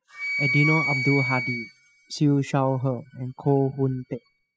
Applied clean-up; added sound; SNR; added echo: classical method spectral subtraction.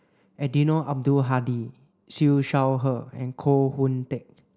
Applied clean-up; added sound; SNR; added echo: none; none; none; none.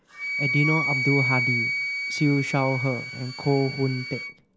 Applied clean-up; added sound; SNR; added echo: none; Wind instrument, woodwind instrument; 2 dB; none.